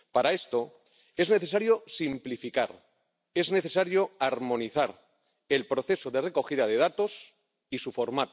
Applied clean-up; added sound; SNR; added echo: none; none; none; none.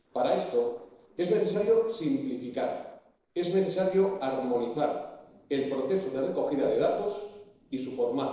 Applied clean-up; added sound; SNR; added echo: neural separator model SepFormer DNS4.